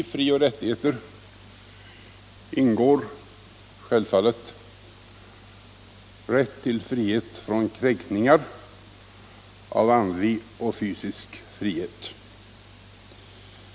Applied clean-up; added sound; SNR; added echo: none; none; none; none.